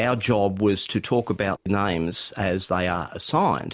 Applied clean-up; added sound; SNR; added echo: none; none; none; none.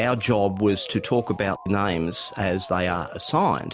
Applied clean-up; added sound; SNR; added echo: none; Motor vehicle (road) / Siren; 18 dB; none.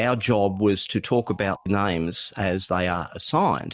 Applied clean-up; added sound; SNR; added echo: neural mask model DeepFilterNet 3.